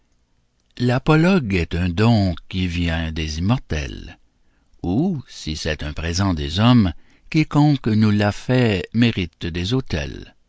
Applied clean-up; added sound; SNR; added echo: none; none; none; none.